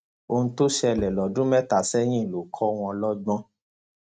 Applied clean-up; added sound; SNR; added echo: neural mask model RNNoise.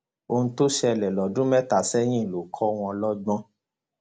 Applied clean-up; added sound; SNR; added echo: none; none; none; none.